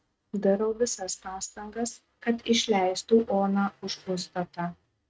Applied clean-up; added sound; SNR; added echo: neural mask model RNNoise.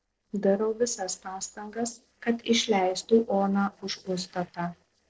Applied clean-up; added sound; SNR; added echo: neural separator model SepFormer DNS4.